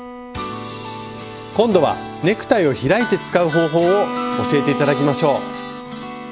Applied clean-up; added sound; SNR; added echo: none; Bowed string instrument; 11 dB; none.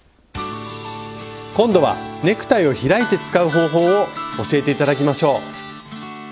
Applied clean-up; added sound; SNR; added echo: none; none; none; none.